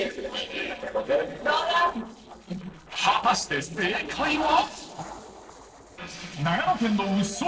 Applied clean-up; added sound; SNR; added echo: neural separator model SepFormer DNS4.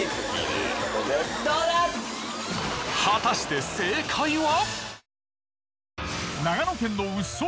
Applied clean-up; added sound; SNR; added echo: none; none; none; none.